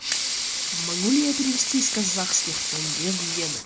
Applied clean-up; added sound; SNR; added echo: none; Sink (filling or washing) / Water tap, faucet / Liquid; 0 dB; none.